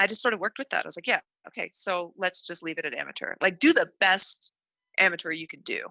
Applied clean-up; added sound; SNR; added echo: none; none; none; none.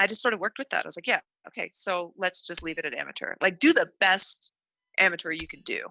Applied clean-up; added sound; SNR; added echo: none; Shatter; 14 dB; none.